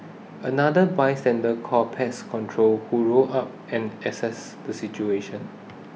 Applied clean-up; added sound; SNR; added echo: none; none; none; none.